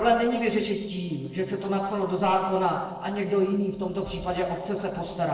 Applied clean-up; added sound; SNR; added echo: neural separator model SepFormer DNS4.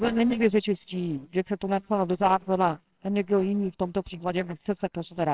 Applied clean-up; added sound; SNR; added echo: neural separator model SepFormer WHAMR!.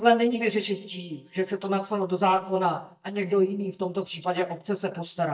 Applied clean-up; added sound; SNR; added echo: neural mask model DeepFilterNet 3.